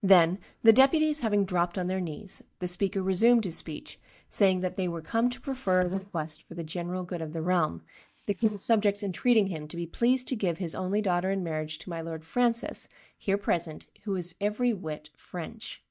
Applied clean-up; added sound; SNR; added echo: neural mask model DeepFilterNet 3.